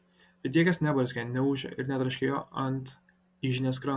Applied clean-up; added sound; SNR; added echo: none; none; none; none.